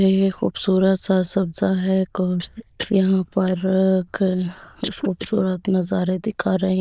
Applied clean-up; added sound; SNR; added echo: neural diffusion model UNIVERSE++.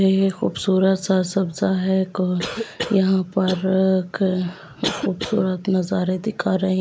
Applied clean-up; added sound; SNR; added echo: neural mask model Resemble Enhance denoiser.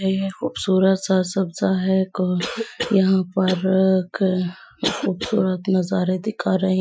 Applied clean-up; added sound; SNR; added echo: classical method Wiener filter.